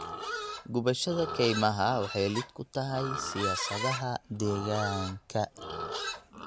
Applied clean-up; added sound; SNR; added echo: none; Livestock, farm animals, working animals; 6 dB; none.